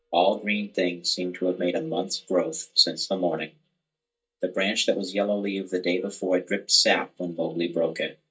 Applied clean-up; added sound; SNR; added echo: neural mask model DeepFilterNet 3.